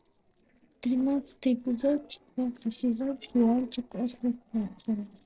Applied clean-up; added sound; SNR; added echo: neural separator model SepFormer DNS4.